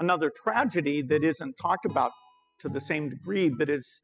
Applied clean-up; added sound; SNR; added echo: classical method spectral subtraction.